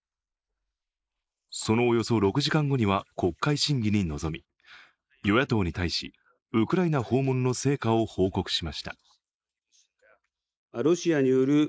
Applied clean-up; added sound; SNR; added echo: neural mask model Resemble Enhance denoiser.